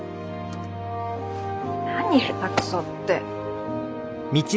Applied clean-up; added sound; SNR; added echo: none; none; none; none.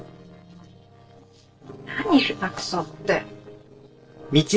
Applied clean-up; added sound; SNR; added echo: neural separator model SepFormer DNS4.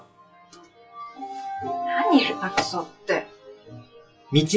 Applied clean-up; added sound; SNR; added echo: classical method WPE with log-MMSE.